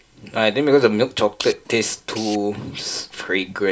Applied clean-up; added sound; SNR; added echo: none; Tools; 18 dB; reverberation time 0.2 s.